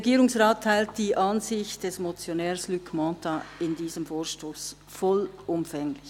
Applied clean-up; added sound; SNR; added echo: none; none; none; none.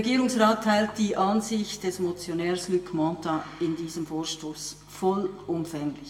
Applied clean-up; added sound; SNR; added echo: none; none; none; reverberation time 0.6 s.